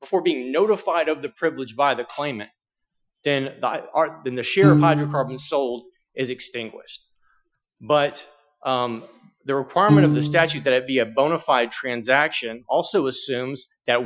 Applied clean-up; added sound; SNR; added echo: classical method Wiener filter.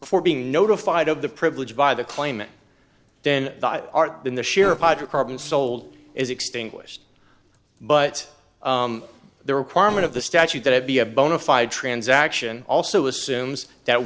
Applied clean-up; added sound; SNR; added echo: neural separator model SepFormer DNS4.